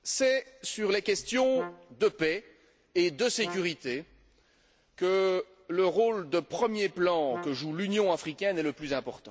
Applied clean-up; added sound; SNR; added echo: none; Brass instrument; 15 dB; none.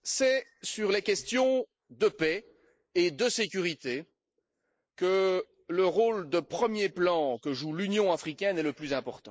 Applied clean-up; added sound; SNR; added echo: neural mask model Resemble Enhance denoiser.